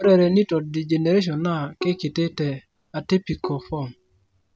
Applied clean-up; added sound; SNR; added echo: none; Bowed string instrument; 15 dB; none.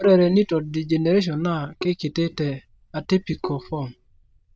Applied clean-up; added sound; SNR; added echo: neural diffusion model UNIVERSE++.